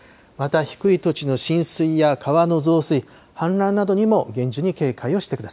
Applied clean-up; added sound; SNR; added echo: none; none; none; none.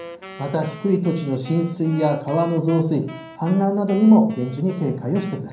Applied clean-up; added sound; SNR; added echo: none; Wind instrument, woodwind instrument; 19 dB; reverberation time 0.6 s.